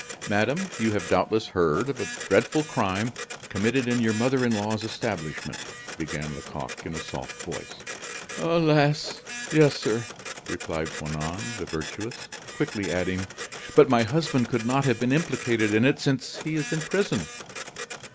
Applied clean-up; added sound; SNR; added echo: none; Printer; 12 dB; none.